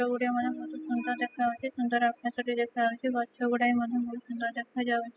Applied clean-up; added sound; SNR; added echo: classical method spectral subtraction.